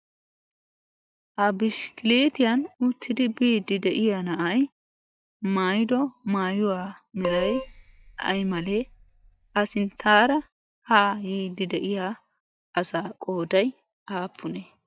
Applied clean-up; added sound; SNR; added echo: neural mask model DeepFilterNet 3.